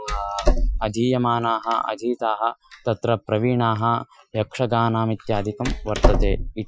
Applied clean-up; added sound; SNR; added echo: classical method Wiener filter.